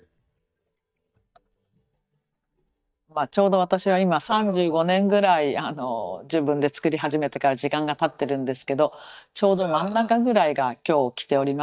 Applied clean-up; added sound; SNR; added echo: neural mask model DeepFilterNet 3.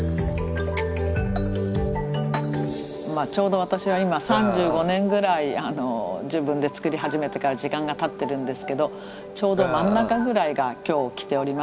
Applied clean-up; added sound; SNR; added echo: none; Burping, eructation; 3 dB; none.